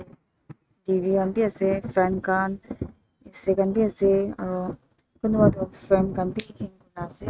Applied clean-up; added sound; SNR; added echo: neural mask model RNNoise.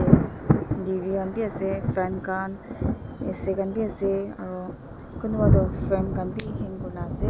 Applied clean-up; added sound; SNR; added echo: none; Thunder; -3 dB; none.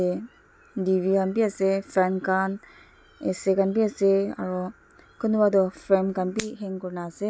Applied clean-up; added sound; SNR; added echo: none; none; none; none.